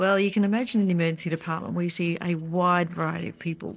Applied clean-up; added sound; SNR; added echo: neural separator model SepFormer DNS4.